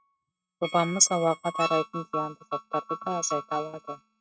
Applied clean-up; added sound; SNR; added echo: neural mask model RNNoise.